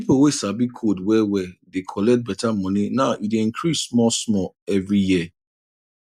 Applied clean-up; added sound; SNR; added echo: none; none; none; none.